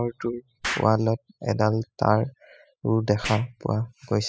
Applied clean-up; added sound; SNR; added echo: classical method spectral subtraction.